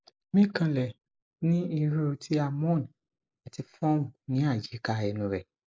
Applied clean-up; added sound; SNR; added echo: neural mask model Resemble Enhance denoiser.